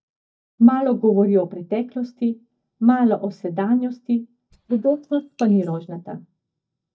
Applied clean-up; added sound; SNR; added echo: neural mask model DeepFilterNet 3.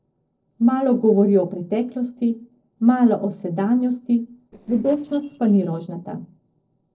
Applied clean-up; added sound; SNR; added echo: neural separator model SepFormer DNS4.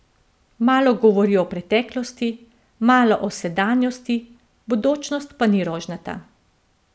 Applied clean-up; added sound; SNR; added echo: none; none; none; none.